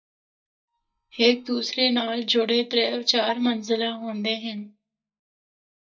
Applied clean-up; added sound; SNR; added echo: neural mask model DeepFilterNet 3.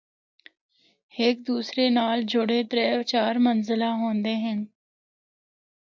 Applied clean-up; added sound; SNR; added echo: none; none; none; none.